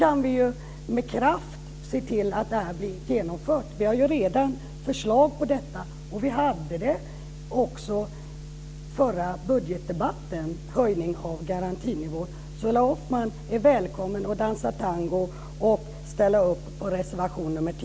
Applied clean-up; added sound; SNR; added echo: none; none; none; none.